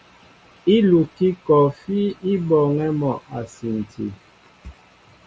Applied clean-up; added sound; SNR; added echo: none; none; none; none.